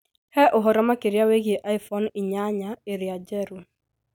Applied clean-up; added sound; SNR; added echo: none; none; none; none.